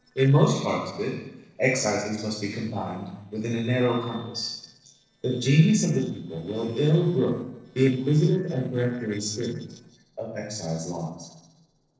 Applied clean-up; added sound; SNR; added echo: neural separator model SepFormer DNS4.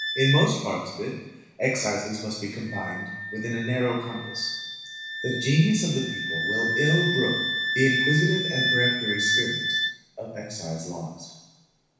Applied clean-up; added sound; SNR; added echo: none; Wind instrument, woodwind instrument; 2 dB; reverberation time 1.1 s.